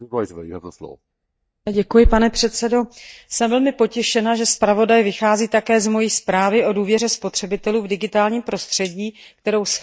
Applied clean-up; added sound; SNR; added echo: neural mask model DeepFilterNet 3.